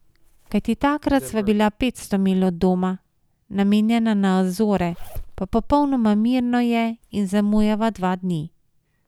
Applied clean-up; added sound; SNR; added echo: none; Zipper (clothing); 18 dB; none.